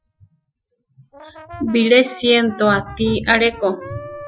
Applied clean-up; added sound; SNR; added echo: classical method Wiener filter.